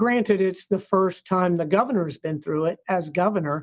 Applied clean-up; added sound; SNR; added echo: none; none; none; none.